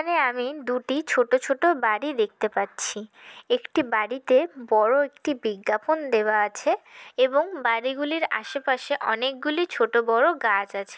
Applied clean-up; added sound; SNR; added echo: none; none; none; none.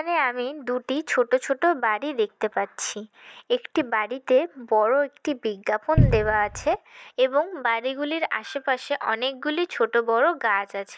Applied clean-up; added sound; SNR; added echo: neural mask model DeepFilterNet 3.